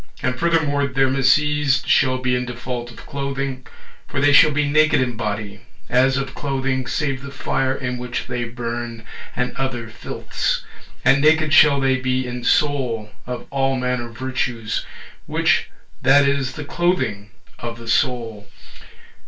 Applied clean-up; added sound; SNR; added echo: none; none; none; reverberation time 0.2 s.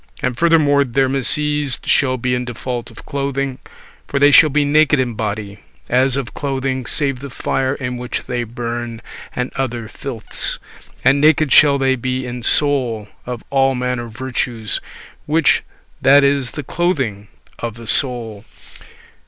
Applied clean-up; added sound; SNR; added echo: none; none; none; none.